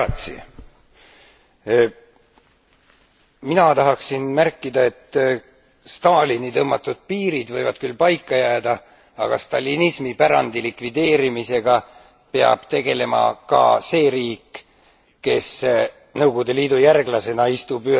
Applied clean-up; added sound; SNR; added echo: none; none; none; none.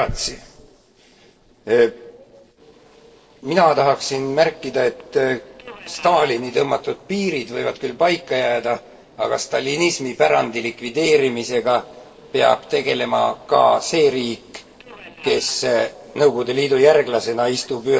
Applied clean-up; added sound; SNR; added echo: neural separator model SepFormer DNS4.